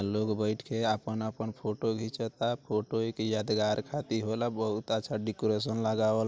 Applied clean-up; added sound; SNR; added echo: none; none; none; none.